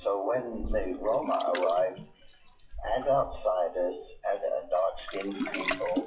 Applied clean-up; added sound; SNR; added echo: classical method WPE with log-MMSE.